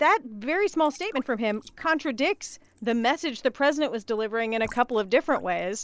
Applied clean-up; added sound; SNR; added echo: neural separator model SepFormer DNS4.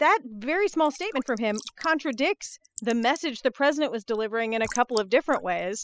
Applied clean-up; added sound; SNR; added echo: classical method spectral subtraction.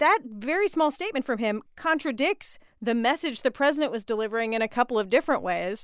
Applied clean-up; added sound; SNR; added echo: none; none; none; none.